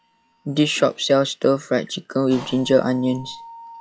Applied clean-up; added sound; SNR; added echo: classical method log-MMSE.